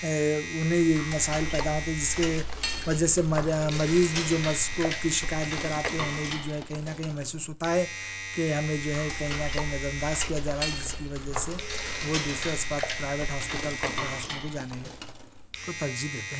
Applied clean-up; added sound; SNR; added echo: none; Domestic sounds, home sounds + Cutlery, silverware / Dishes, pots, and pans; 4 dB; none.